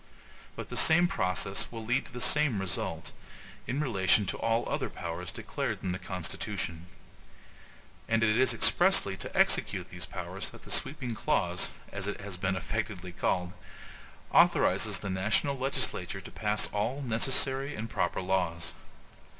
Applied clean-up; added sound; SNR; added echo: none; none; none; reverberation time 1.4 s.